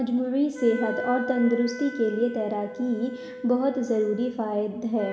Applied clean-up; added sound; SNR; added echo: none; Wind instrument, woodwind instrument; 12 dB; reverberation time 1.1 s.